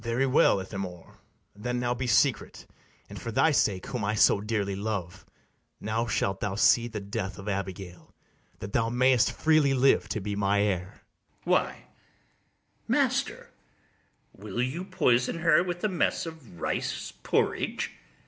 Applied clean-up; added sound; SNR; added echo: none; none; none; none.